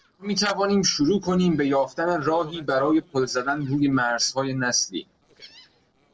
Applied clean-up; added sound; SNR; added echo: neural separator model SepFormer DNS4.